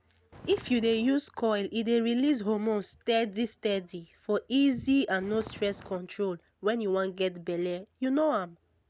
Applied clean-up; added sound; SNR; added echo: none; Walk, footsteps; 17 dB; none.